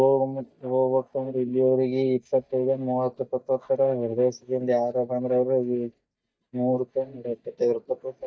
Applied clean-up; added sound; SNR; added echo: neural mask model DeepFilterNet 3.